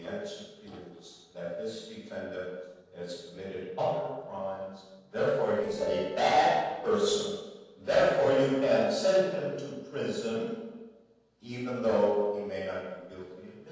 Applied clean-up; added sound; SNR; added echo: neural separator model SepFormer DNS4.